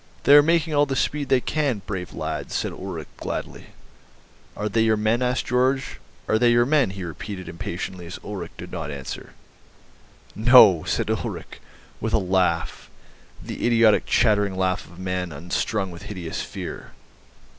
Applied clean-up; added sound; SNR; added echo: none; none; none; none.